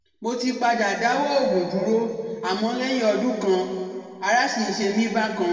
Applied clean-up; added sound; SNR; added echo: none; none; none; reverberation time 1.9 s.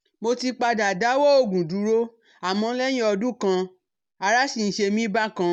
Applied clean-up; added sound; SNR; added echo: none; none; none; none.